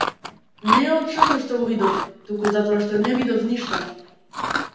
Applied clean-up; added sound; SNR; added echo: none; Chewing, mastication; 2 dB; reverberation time 0.8 s.